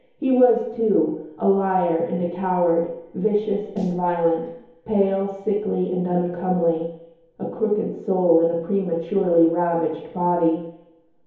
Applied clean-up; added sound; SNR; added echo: none; Snare drum; 18 dB; reverberation time 2.2 s.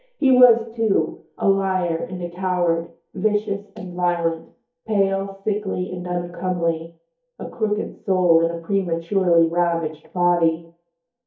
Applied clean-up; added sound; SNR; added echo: neural mask model DeepFilterNet 3.